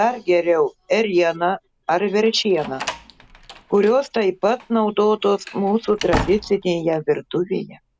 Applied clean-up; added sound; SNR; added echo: none; Slam; 15 dB; none.